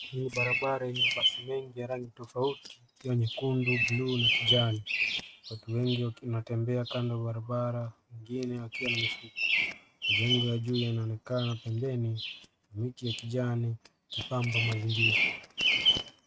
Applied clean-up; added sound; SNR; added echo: neural mask model RNNoise.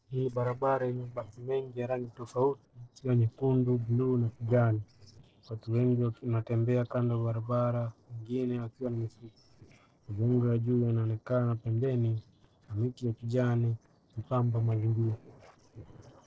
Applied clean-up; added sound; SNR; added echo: neural separator model SepFormer DNS4.